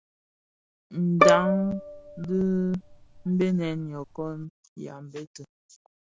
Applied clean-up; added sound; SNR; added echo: none; Bowed string instrument; -1 dB; none.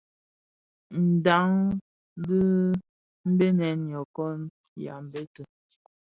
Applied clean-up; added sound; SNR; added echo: none; none; none; none.